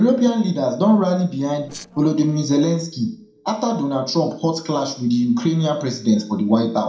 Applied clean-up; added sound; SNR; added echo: neural separator model SepFormer DNS4.